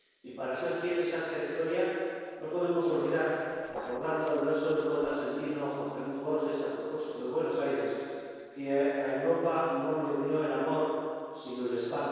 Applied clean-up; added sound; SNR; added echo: neural separator model SepFormer DNS4.